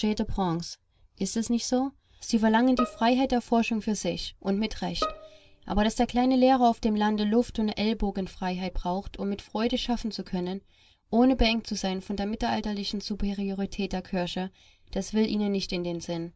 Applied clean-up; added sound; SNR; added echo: none; Bowed string instrument; 12 dB; none.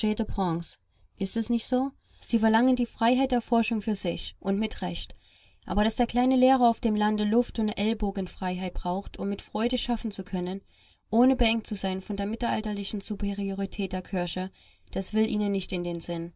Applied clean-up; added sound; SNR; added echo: none; none; none; none.